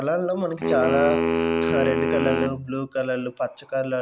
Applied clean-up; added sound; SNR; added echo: none; Wind instrument, woodwind instrument; 0 dB; none.